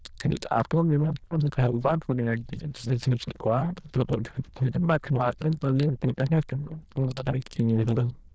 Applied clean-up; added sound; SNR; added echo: neural diffusion model UNIVERSE++.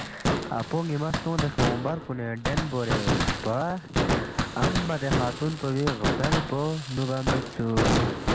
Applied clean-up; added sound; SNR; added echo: none; Fireworks; -2 dB; none.